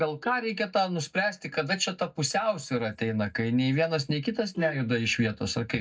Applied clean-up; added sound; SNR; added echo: neural mask model DeepFilterNet 3.